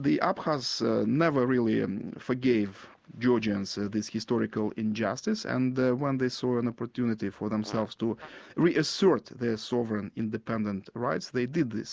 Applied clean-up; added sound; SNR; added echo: none; Fart; 20 dB; none.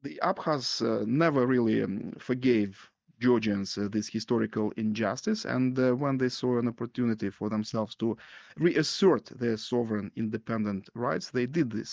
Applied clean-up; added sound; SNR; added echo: neural mask model DeepFilterNet 3.